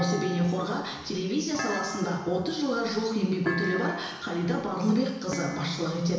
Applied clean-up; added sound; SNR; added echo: none; Thump, thud; 11 dB; reverberation time 1.0 s.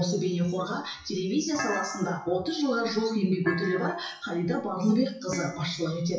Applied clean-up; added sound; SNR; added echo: classical method WPE with log-MMSE.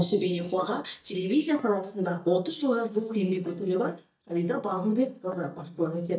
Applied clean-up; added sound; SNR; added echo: neural mask model DeepFilterNet 3.